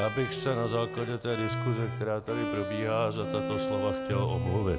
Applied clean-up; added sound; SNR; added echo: none; Bowed string instrument + Electric guitar; 3 dB; none.